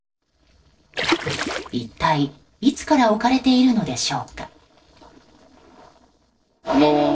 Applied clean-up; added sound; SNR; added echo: neural separator model SepFormer DNS4.